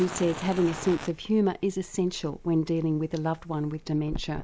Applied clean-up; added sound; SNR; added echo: none; Fire; 14 dB; none.